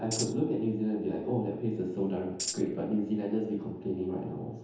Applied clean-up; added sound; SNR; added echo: none; Tambourine; 5 dB; reverberation time 1.0 s.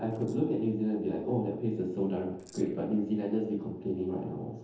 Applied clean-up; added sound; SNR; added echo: neural separator model SepFormer DNS4.